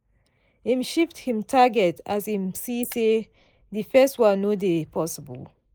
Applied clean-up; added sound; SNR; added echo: neural mask model Resemble Enhance denoiser.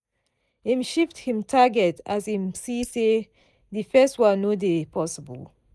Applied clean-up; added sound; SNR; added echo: neural mask model DeepFilterNet 3.